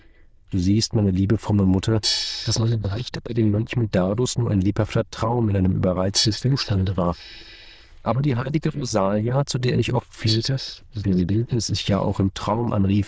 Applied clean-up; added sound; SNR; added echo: neural diffusion model UNIVERSE++.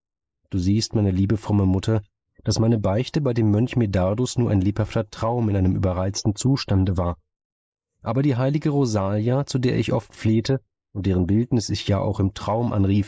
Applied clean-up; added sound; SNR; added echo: neural mask model Resemble Enhance denoiser.